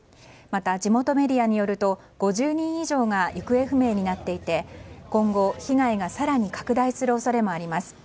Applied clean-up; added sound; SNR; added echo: none; none; none; none.